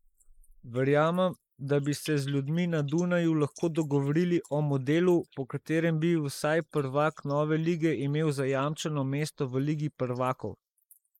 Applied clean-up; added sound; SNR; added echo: neural mask model Resemble Enhance denoiser.